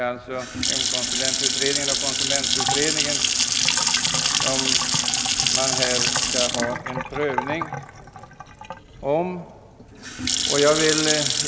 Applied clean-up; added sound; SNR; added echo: none; Sink (filling or washing) / Water tap, faucet / Splash, splatter; -4 dB; none.